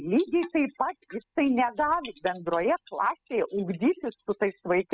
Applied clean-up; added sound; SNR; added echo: classical method spectral subtraction.